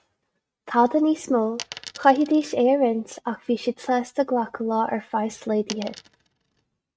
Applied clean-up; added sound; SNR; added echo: neural mask model RNNoise.